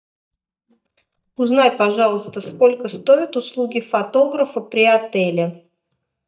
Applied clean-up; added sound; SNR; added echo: neural mask model DeepFilterNet 3.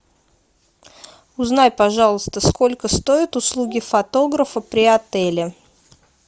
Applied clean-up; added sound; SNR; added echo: none; none; none; none.